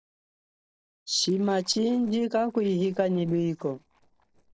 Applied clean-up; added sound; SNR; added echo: neural separator model SepFormer DNS4.